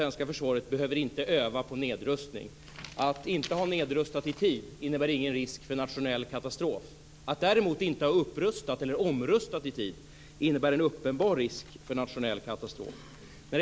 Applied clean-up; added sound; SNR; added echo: none; none; none; none.